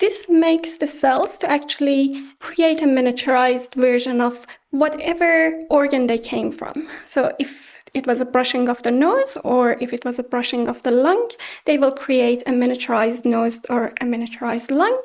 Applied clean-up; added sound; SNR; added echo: neural mask model Resemble Enhance denoiser.